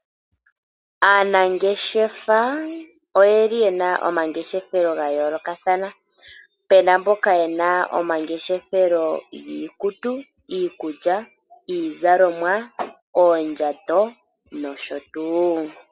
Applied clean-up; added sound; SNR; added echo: none; none; none; none.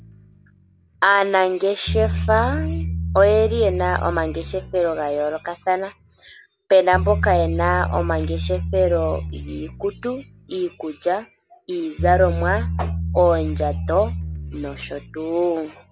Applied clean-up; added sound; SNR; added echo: none; Bass guitar; 6 dB; none.